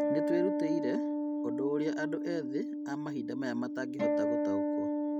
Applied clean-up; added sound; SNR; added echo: none; Acoustic guitar; -3 dB; none.